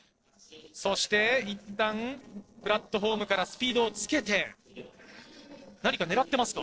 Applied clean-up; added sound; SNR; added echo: neural separator model SepFormer DNS4.